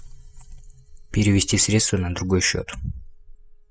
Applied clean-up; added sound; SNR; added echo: classical method spectral subtraction.